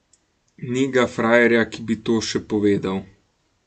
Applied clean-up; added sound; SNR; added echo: none; none; none; none.